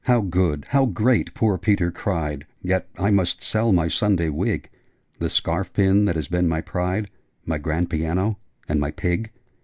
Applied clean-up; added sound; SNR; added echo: none; none; none; none.